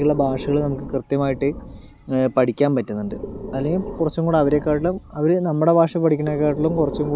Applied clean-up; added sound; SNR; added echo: none; Breathing; 13 dB; none.